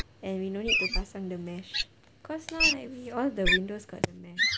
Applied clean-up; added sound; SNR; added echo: none; Wild animals; -3 dB; none.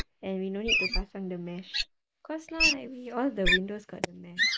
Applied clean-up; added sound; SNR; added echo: neural mask model Resemble Enhance denoiser.